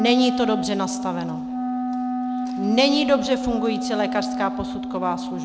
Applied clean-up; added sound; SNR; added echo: none; Wind instrument, woodwind instrument; 2 dB; none.